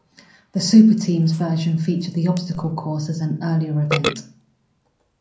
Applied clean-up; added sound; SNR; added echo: none; Burping, eructation; 14 dB; reverberation time 0.6 s.